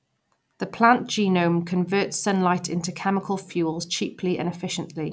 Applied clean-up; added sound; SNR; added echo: none; none; none; none.